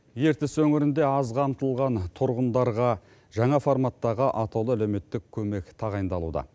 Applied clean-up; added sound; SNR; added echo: none; none; none; none.